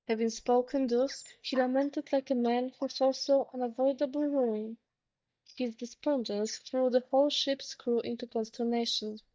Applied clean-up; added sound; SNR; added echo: neural mask model DeepFilterNet 3.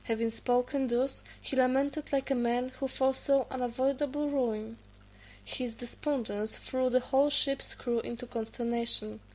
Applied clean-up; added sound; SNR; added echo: none; none; none; none.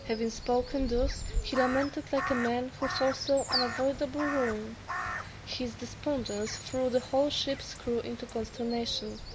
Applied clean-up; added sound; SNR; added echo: none; Crow; 6 dB; none.